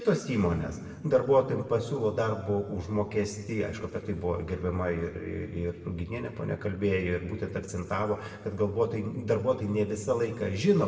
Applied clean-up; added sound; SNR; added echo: none; none; none; reverberation time 1.7 s.